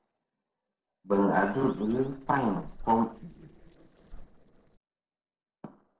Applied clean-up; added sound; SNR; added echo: neural separator model SepFormer DNS4.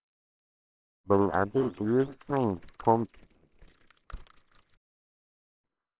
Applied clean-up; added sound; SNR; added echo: neural separator model SepFormer WHAMR!.